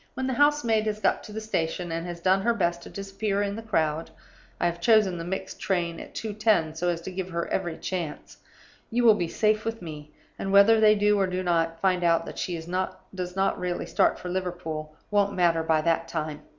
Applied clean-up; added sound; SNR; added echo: none; none; none; none.